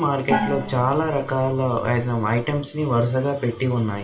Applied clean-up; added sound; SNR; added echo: none; Gong; 8 dB; reverberation time 0.2 s.